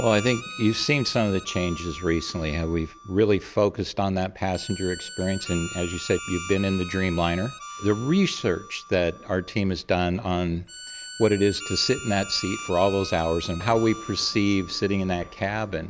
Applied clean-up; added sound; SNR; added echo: none; Harmonica; 15 dB; none.